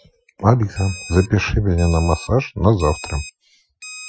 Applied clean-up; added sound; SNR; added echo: classical method Wiener filter.